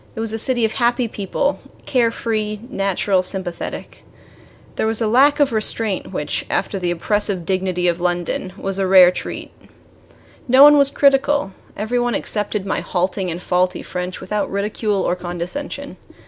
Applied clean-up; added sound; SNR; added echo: none; none; none; none.